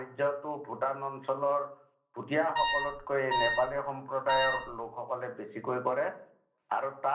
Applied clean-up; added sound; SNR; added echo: none; Wind instrument, woodwind instrument; 0 dB; reverberation time 0.5 s.